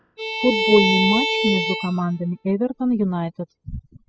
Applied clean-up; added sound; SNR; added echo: classical method spectral subtraction.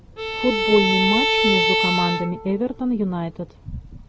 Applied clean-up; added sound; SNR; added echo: none; Bowed string instrument; -1 dB; none.